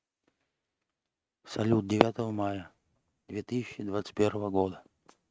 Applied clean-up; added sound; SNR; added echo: neural mask model RNNoise.